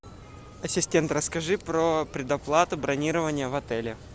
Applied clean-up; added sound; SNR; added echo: none; none; none; none.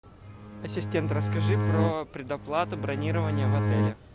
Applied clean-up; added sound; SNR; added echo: none; Bowed string instrument; -5 dB; none.